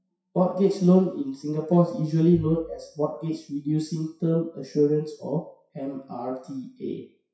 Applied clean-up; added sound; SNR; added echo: classical method WPE with log-MMSE.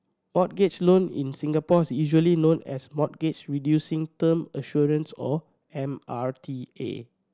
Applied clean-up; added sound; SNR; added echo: none; none; none; none.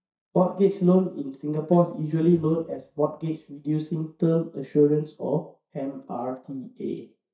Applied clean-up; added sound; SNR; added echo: neural mask model DeepFilterNet 3.